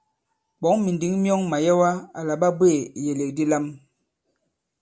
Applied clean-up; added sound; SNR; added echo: none; none; none; none.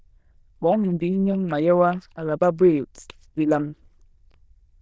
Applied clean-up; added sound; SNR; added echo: neural diffusion model UNIVERSE++.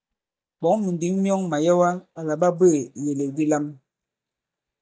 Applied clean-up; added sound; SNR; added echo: neural mask model DeepFilterNet 3.